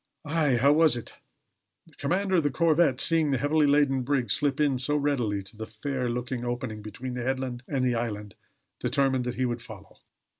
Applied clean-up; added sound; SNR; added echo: none; none; none; none.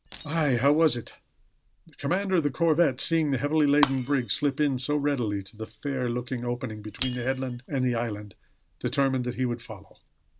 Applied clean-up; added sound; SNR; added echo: none; Shatter; 16 dB; none.